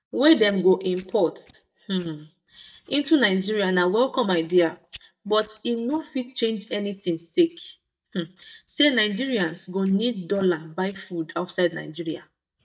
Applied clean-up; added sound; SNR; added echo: neural mask model DeepFilterNet 3.